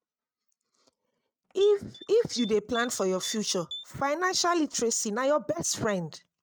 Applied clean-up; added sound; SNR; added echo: neural mask model RNNoise.